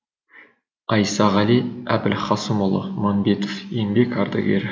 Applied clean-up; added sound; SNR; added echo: none; none; none; none.